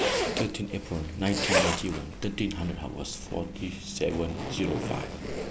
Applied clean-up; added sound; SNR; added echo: none; Zipper (clothing); 0 dB; none.